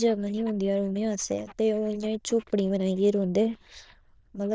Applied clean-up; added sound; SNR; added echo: neural diffusion model UNIVERSE++.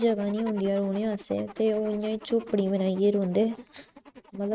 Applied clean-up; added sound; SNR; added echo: neural mask model RNNoise.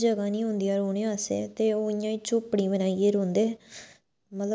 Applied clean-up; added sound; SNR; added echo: none; none; none; none.